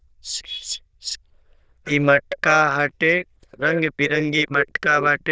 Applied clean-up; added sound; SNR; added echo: neural diffusion model UNIVERSE++.